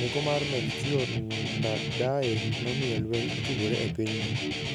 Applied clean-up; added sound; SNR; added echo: none; Guitar; 0 dB; none.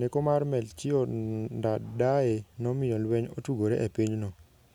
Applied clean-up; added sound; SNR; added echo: none; none; none; none.